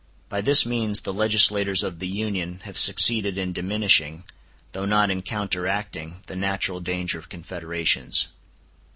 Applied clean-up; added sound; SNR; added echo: none; none; none; none.